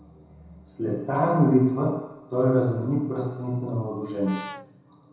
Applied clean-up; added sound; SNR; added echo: none; Brass instrument; 15 dB; reverberation time 1.0 s.